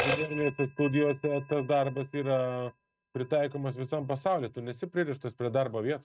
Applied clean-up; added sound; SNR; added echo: neural mask model RNNoise.